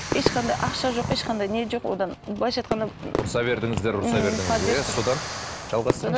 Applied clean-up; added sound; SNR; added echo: none; Explosion + Fireworks; 5 dB; none.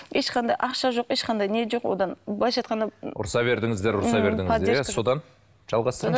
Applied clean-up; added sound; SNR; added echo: none; none; none; none.